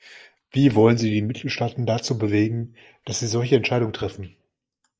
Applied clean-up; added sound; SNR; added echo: neural mask model DeepFilterNet 3.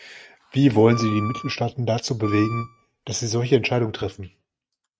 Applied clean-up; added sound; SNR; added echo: neural mask model RNNoise.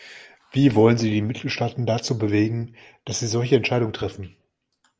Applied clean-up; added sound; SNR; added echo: none; none; none; none.